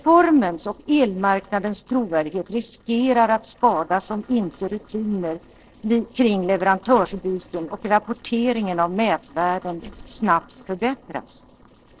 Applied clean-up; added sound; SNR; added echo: neural separator model SepFormer DNS4.